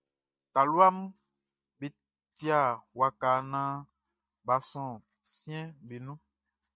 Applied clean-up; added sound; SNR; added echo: neural mask model DeepFilterNet 3.